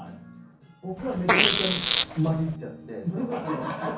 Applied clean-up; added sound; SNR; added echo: none; Fart; -5 dB; reverberation time 0.6 s.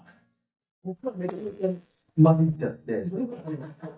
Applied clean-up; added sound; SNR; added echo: neural mask model DeepFilterNet 3.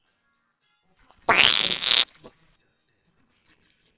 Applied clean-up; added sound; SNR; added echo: neural separator model SepFormer WHAMR!.